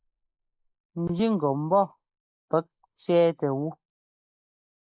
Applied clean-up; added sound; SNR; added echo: neural mask model Resemble Enhance denoiser.